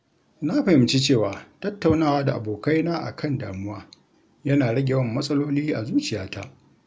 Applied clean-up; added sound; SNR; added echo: none; none; none; none.